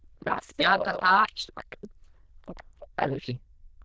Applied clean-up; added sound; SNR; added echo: neural diffusion model UNIVERSE++.